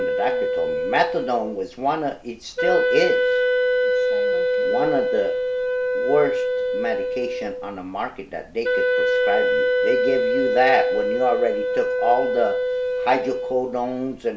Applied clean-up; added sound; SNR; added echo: none; Wind instrument, woodwind instrument; -3 dB; none.